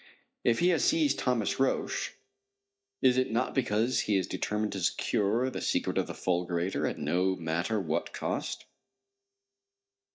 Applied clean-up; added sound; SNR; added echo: neural mask model DeepFilterNet 3.